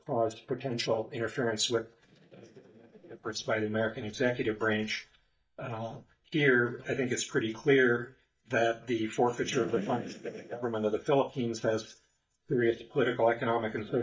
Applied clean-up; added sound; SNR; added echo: neural mask model DeepFilterNet 3.